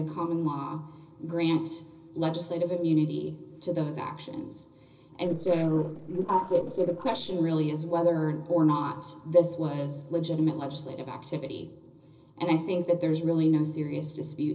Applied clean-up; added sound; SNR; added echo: neural separator model SepFormer DNS4.